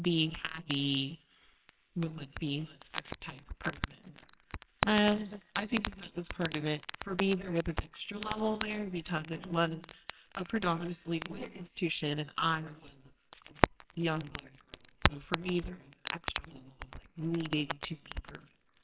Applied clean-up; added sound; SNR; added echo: neural separator model SepFormer WHAMR!.